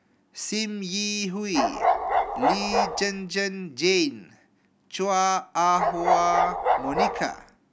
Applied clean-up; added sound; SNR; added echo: none; Bark; -3 dB; none.